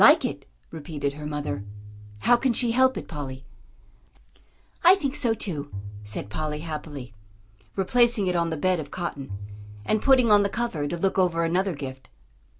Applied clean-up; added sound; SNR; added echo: none; Bowed string instrument; 15 dB; none.